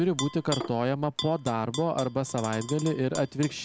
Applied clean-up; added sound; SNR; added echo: none; Tap / Glass; 12 dB; none.